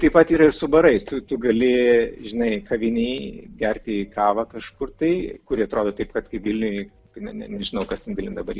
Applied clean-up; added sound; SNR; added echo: none; none; none; none.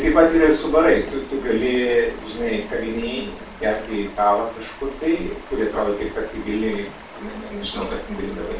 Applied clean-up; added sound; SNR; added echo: none; Stream; 18 dB; reverberation time 0.3 s.